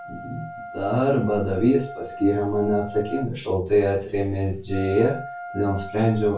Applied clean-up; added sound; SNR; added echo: none; Wind instrument, woodwind instrument; 14 dB; reverberation time 0.3 s.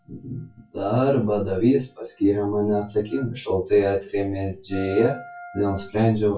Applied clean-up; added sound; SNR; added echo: classical method WPE with log-MMSE.